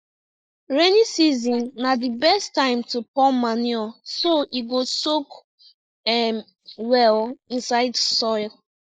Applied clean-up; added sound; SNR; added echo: neural mask model Resemble Enhance denoiser.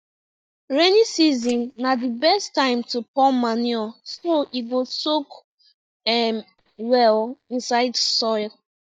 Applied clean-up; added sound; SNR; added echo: neural mask model DeepFilterNet 3.